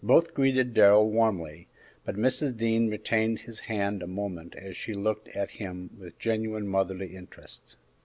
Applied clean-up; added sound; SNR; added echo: none; none; none; none.